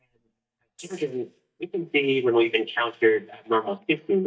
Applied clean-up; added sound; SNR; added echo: neural mask model DeepFilterNet 3.